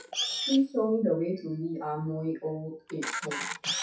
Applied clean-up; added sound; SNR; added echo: classical method WPE with log-MMSE.